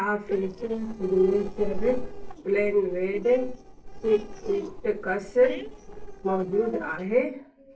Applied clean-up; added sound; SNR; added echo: neural separator model SepFormer DNS4.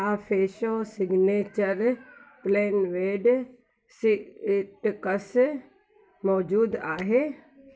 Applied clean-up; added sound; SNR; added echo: none; none; none; none.